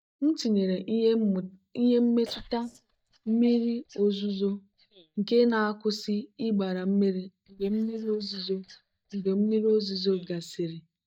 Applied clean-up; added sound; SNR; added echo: neural mask model DeepFilterNet 3.